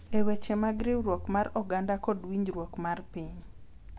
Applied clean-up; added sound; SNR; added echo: none; Wind; 18 dB; none.